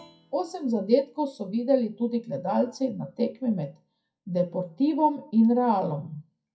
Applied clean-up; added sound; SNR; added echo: classical method WPE with log-MMSE.